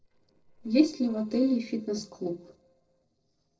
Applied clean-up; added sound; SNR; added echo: neural separator model SepFormer DNS4.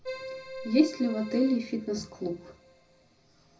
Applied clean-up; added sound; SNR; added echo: none; Keyboard (musical); 13 dB; reverberation time 0.4 s.